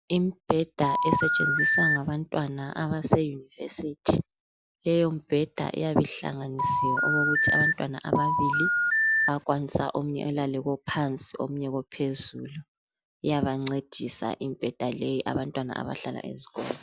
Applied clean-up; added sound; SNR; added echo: none; Telephone; -4 dB; none.